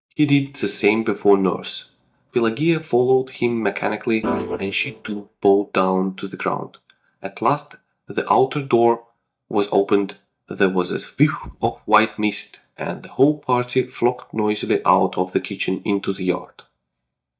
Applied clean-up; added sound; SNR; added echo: neural mask model DeepFilterNet 3.